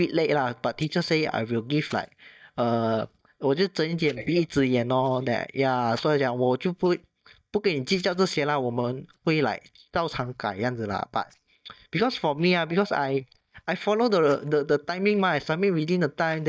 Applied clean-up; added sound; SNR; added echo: neural mask model DeepFilterNet 3.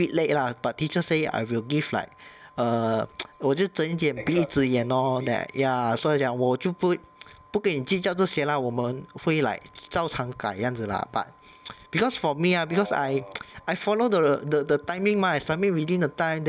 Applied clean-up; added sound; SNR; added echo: none; none; none; none.